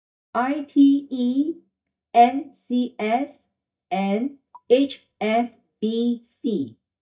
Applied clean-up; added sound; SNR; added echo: neural mask model DeepFilterNet 3.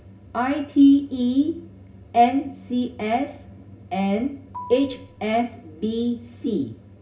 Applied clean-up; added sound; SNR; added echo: none; Marimba, xylophone; 19 dB; reverberation time 0.4 s.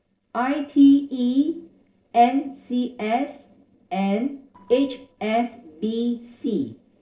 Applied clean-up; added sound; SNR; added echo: neural separator model SepFormer DNS4.